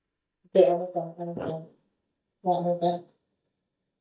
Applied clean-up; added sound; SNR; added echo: neural mask model DeepFilterNet 3.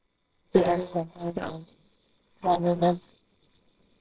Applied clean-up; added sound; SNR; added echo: neural separator model SepFormer WHAMR!.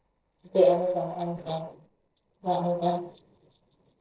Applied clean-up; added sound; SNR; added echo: neural separator model SepFormer DNS4.